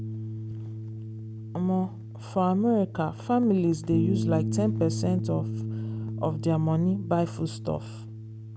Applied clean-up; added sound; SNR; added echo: none; Bass guitar; 5 dB; none.